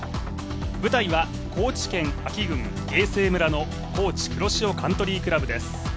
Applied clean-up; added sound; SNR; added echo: none; none; none; none.